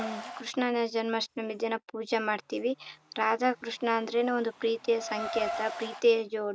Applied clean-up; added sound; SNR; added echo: none; Car; 12 dB; none.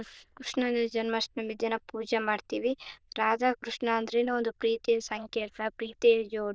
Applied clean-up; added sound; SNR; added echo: neural diffusion model UNIVERSE++.